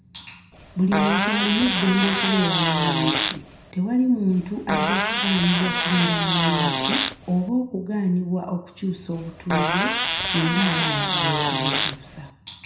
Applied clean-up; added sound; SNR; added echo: none; Fart; 0 dB; reverberation time 0.4 s.